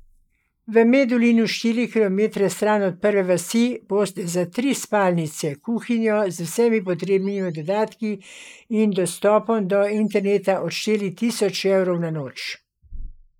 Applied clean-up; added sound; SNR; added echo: neural mask model Resemble Enhance denoiser.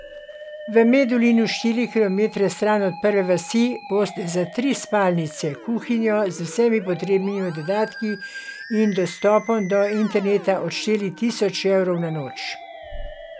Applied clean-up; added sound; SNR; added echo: none; Musical instrument; 17 dB; none.